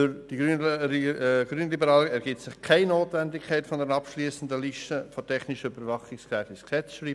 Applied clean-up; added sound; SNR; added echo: none; none; none; none.